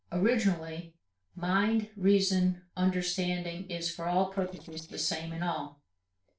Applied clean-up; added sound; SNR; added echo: neural separator model SepFormer DNS4.